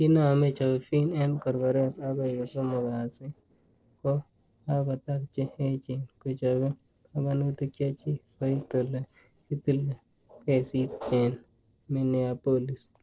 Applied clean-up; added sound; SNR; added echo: neural separator model SepFormer DNS4.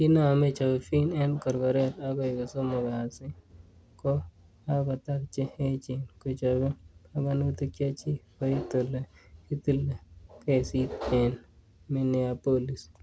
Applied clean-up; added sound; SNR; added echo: none; none; none; none.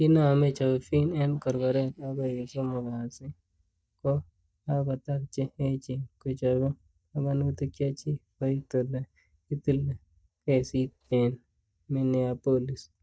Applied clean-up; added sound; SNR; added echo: neural mask model DeepFilterNet 3.